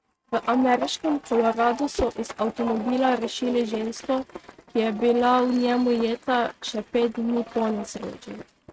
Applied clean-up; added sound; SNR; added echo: neural mask model RNNoise.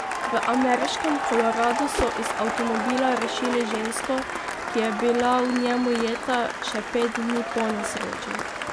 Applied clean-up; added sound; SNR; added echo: none; Whoosh, swoosh, swish + Applause / Cheering; 3 dB; none.